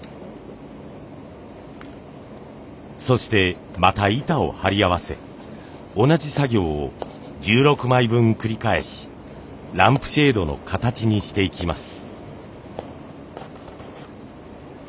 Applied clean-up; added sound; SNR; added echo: none; none; none; none.